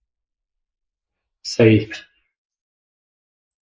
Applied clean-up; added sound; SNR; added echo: neural mask model Resemble Enhance denoiser.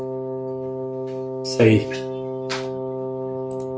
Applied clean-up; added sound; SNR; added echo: none; Wind instrument, woodwind instrument; 2 dB; none.